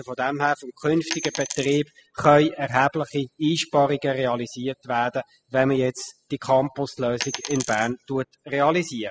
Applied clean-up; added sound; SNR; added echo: classical method spectral subtraction.